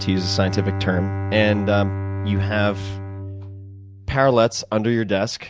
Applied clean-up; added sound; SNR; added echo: none; Bowed string instrument; 6 dB; none.